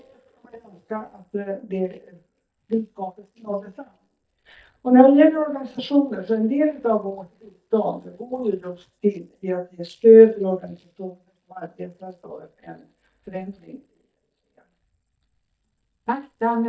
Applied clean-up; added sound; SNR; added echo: neural mask model DeepFilterNet 3.